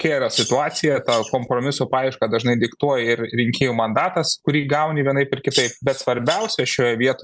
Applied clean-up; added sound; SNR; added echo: neural mask model Resemble Enhance denoiser.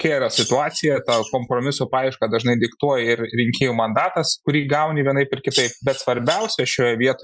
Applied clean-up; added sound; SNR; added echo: classical method Wiener filter.